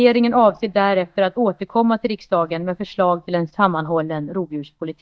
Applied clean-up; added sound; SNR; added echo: neural mask model DeepFilterNet 3.